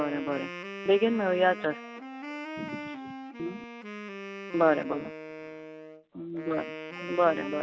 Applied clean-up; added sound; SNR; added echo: none; Wind instrument, woodwind instrument; 10 dB; none.